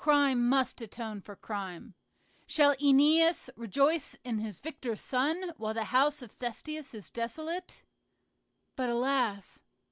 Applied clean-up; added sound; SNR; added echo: none; none; none; none.